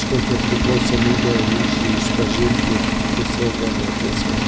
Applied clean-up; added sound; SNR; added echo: none; Engine; -4 dB; none.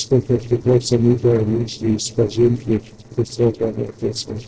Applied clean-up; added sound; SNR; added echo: neural separator model SepFormer DNS4.